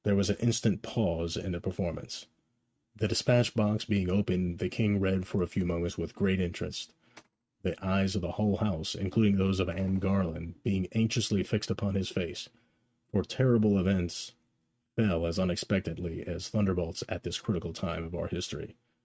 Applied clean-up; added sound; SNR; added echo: neural mask model RNNoise.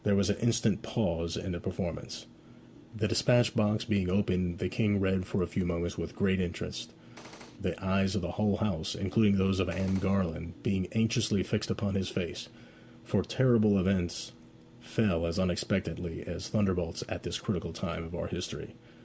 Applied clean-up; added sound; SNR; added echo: none; Gunshot, gunfire; 19 dB; none.